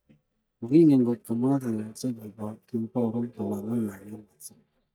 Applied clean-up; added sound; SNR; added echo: neural mask model DeepFilterNet 3.